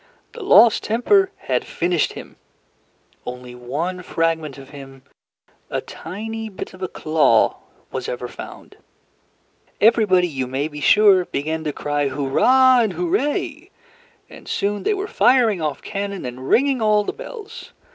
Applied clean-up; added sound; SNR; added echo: none; none; none; none.